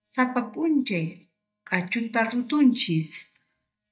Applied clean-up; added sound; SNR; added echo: neural mask model DeepFilterNet 3.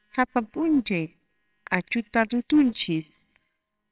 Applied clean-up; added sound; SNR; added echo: neural separator model SepFormer WHAMR!.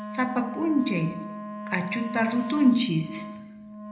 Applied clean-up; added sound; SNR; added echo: none; Wind instrument, woodwind instrument; 10 dB; reverberation time 0.8 s.